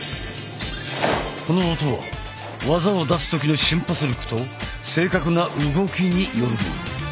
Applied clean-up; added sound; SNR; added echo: none; none; none; none.